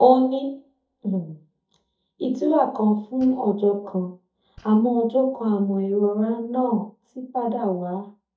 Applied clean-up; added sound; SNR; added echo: neural mask model DeepFilterNet 3.